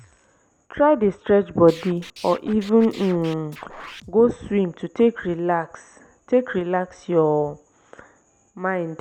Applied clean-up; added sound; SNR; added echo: none; Scratching (performance technique); 19 dB; none.